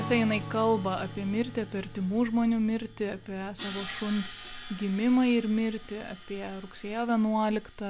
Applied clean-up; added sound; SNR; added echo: none; Crash cymbal + Strum; 13 dB; none.